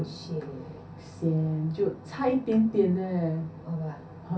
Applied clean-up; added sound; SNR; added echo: none; none; none; reverberation time 0.3 s.